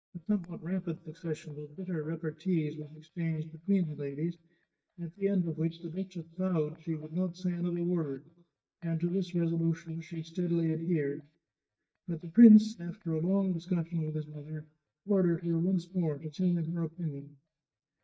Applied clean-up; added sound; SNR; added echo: neural mask model DeepFilterNet 3.